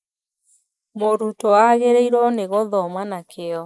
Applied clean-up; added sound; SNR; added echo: neural mask model Resemble Enhance denoiser.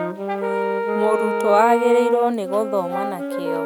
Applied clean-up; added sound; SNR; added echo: none; Brass instrument + Wind instrument, woodwind instrument; 2 dB; none.